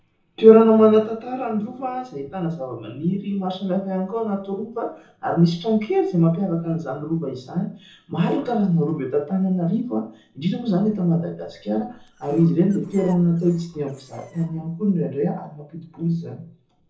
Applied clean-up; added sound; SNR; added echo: neural separator model SepFormer DNS4.